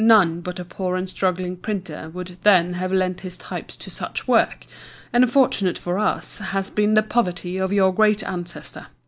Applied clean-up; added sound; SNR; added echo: none; none; none; none.